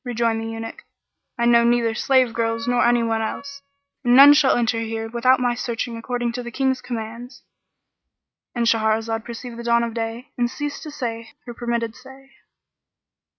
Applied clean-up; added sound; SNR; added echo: neural mask model RNNoise.